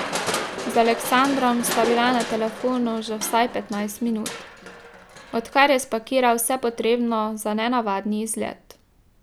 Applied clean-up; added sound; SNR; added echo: none; Crushing; 10 dB; none.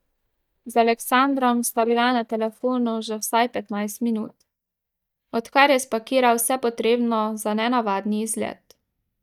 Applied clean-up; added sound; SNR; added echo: neural mask model DeepFilterNet 3.